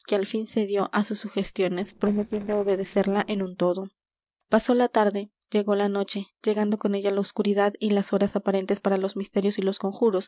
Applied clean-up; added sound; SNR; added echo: neural separator model SepFormer DNS4.